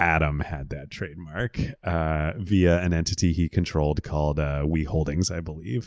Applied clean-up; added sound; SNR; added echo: none; none; none; none.